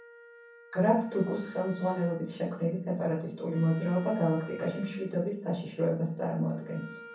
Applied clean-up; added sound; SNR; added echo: none; Wind instrument, woodwind instrument; 20 dB; reverberation time 0.6 s.